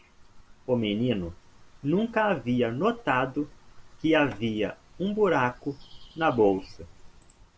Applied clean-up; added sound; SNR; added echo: none; none; none; none.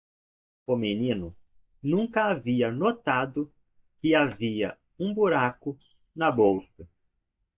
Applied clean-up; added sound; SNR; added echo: neural mask model DeepFilterNet 3.